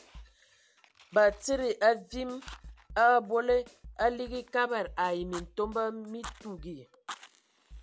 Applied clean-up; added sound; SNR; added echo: none; Snare drum + Fire; 18 dB; none.